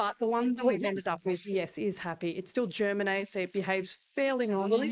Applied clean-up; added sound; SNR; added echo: neural mask model Resemble Enhance denoiser.